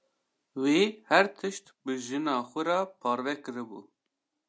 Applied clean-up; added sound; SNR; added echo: none; none; none; none.